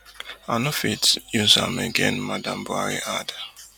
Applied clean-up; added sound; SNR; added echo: none; none; none; none.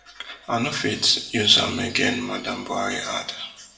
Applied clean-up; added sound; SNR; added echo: none; none; none; reverberation time 0.7 s.